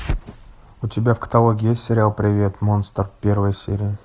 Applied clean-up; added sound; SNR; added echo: none; none; none; none.